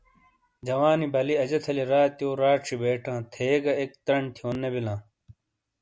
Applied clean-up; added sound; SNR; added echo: none; none; none; none.